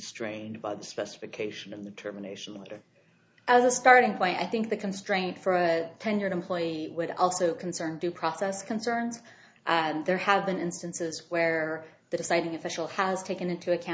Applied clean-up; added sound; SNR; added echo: none; none; none; none.